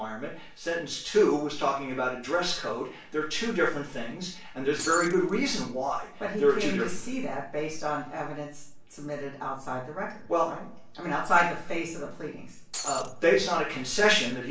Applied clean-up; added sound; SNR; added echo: none; Shatter; 9 dB; reverberation time 0.3 s.